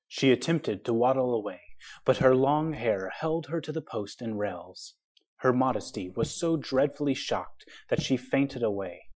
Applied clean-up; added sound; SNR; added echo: classical method Wiener filter.